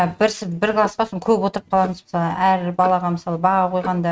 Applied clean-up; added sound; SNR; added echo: neural mask model RNNoise.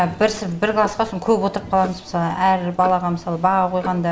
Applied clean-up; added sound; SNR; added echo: none; Clock; 20 dB; none.